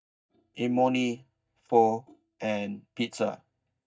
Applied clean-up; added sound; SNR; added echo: neural mask model DeepFilterNet 3.